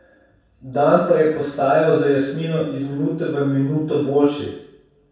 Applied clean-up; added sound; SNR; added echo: none; none; none; reverberation time 0.7 s.